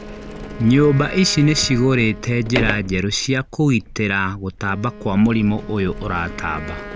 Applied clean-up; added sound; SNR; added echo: none; Wind instrument, woodwind instrument + Sliding door; 12 dB; none.